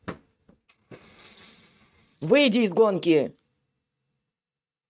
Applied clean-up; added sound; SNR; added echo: neural mask model RNNoise.